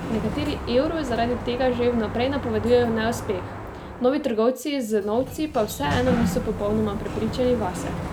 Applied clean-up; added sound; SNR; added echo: none; Sliding door; 7 dB; none.